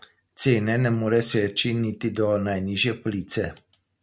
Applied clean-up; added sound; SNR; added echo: none; none; none; none.